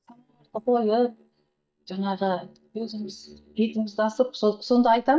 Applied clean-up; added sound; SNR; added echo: neural mask model DeepFilterNet 3.